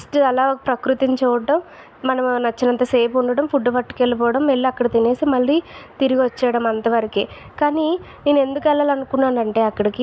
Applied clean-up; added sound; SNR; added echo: none; none; none; none.